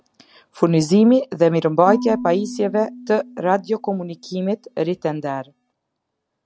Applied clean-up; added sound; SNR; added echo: none; Marimba, xylophone / Wood; 15 dB; none.